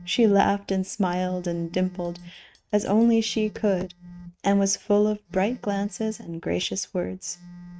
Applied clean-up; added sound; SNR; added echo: neural mask model RNNoise.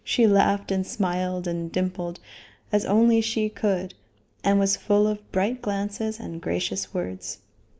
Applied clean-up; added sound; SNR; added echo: none; none; none; none.